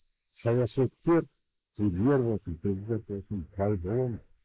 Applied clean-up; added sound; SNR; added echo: neural mask model Resemble Enhance denoiser.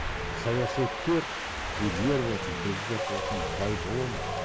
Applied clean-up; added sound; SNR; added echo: none; Wind; 1 dB; none.